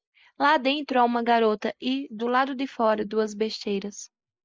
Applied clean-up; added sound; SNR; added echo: neural mask model Resemble Enhance denoiser.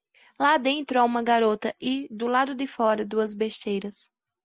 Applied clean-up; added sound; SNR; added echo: none; none; none; none.